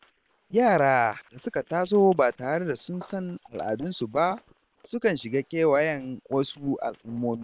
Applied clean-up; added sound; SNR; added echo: neural separator model SepFormer WHAM!.